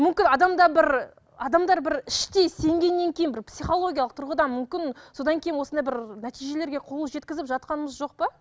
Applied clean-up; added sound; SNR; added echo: none; none; none; none.